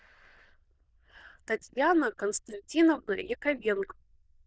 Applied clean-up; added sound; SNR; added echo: neural diffusion model UNIVERSE++.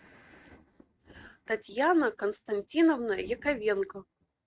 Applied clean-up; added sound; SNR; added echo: neural mask model RNNoise.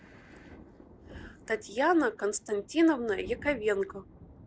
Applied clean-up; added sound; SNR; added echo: none; Thunder; 19 dB; none.